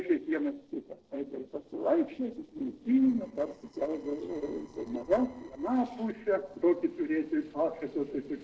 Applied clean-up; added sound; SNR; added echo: neural separator model SepFormer DNS4.